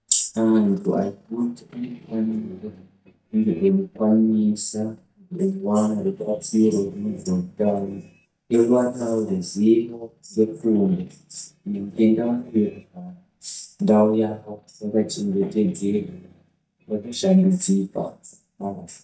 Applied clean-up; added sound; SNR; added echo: neural mask model DeepFilterNet 3.